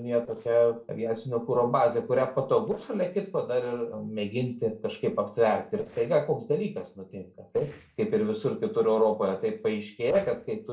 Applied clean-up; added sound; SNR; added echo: neural separator model SepFormer DNS4.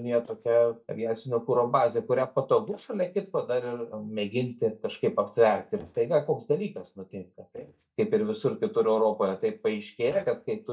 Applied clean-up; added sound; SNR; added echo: neural mask model DeepFilterNet 3.